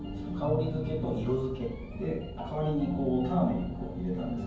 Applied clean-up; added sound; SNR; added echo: none; Wind; 12 dB; reverberation time 0.9 s.